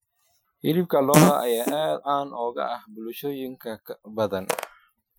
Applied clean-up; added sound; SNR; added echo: classical method Wiener filter.